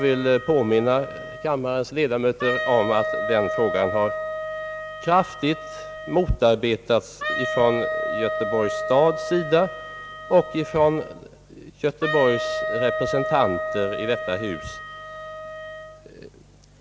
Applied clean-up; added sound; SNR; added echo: none; Wind instrument, woodwind instrument; 6 dB; none.